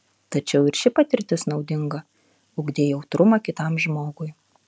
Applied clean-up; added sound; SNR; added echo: none; none; none; none.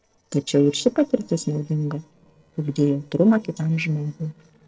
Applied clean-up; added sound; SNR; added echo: neural separator model SepFormer DNS4.